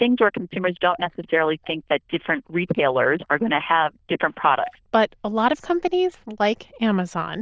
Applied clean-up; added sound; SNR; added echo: neural diffusion model UNIVERSE++.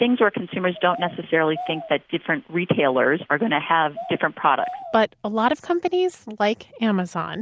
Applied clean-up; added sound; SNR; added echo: none; Bird vocalization, bird call, bird song; 16 dB; none.